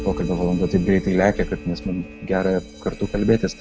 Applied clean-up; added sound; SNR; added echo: none; Mallet percussion + Alarm; 13 dB; none.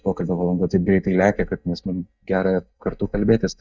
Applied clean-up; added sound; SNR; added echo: neural mask model DeepFilterNet 3.